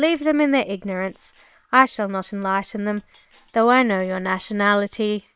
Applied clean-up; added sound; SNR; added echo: neural separator model SepFormer WHAM!.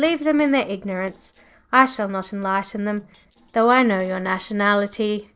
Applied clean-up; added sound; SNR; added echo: neural separator model SepFormer DNS4.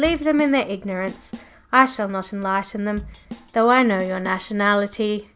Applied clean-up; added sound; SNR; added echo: none; Drum / Drum kit; 19 dB; none.